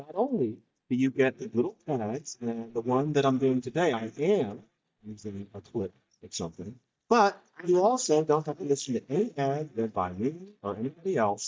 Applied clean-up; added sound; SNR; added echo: neural mask model DeepFilterNet 3.